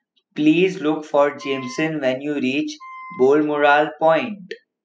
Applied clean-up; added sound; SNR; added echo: classical method spectral subtraction.